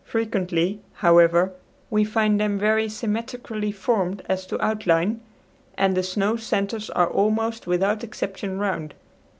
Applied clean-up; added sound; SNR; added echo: none; none; none; none.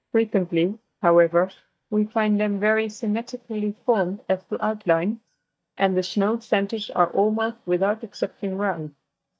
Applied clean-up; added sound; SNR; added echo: neural mask model DeepFilterNet 3.